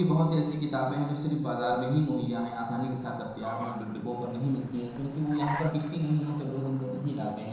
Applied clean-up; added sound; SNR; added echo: neural separator model SepFormer DNS4.